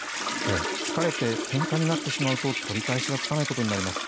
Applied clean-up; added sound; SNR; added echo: none; Toilet flush; 2 dB; none.